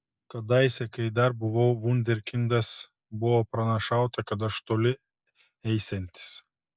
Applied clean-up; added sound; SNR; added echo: none; none; none; none.